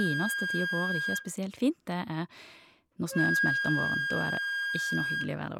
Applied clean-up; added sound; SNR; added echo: none; Wind instrument, woodwind instrument; -1 dB; none.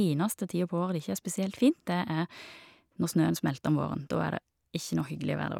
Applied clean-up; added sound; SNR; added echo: none; none; none; none.